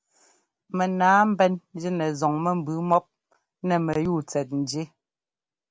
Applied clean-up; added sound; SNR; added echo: none; none; none; none.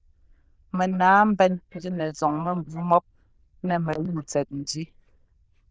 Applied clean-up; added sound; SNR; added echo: neural diffusion model UNIVERSE++.